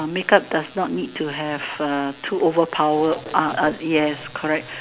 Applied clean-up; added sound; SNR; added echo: none; none; none; none.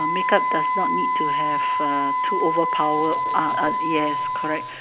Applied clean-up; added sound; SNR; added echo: none; Wind instrument, woodwind instrument; -3 dB; none.